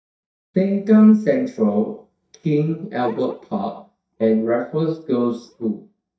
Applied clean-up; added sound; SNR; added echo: neural mask model DeepFilterNet 3.